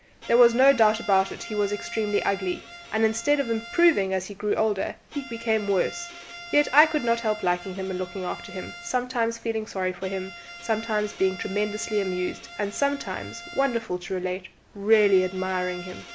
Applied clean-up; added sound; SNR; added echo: none; Bowed string instrument; 16 dB; none.